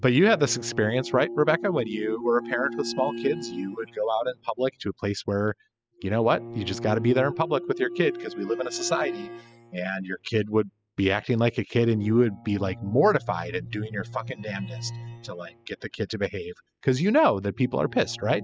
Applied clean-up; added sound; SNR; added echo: classical method spectral subtraction.